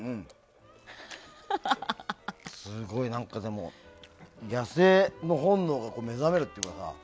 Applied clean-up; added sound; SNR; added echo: none; none; none; none.